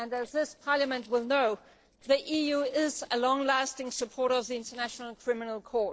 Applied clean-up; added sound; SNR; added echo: neural separator model SepFormer DNS4.